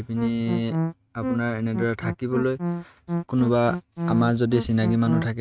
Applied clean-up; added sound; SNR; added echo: neural mask model RNNoise.